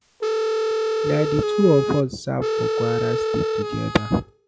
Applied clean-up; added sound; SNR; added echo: classical method log-MMSE.